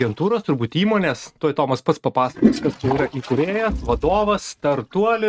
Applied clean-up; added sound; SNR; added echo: neural mask model RNNoise.